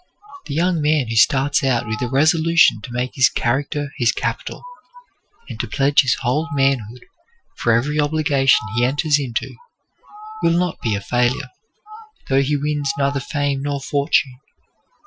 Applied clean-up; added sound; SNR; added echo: classical method Wiener filter.